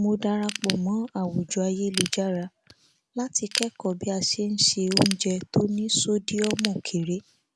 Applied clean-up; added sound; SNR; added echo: none; Ratchet, pawl / Tools; 10 dB; none.